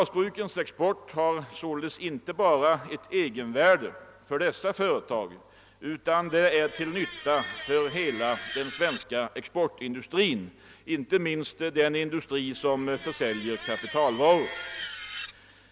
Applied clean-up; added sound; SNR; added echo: none; Screech; 11 dB; none.